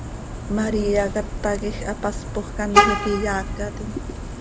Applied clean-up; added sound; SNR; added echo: none; Vehicle horn, car horn, honking; -1 dB; none.